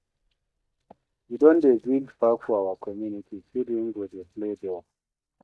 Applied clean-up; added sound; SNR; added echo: neural mask model DeepFilterNet 3.